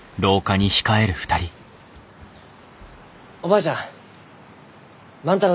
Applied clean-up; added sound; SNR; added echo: none; none; none; none.